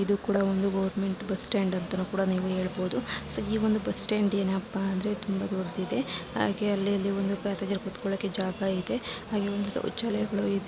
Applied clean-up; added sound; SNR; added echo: none; none; none; none.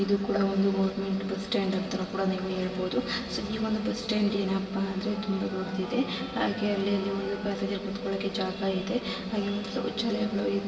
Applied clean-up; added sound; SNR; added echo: none; Telephone; 18 dB; reverberation time 2.3 s.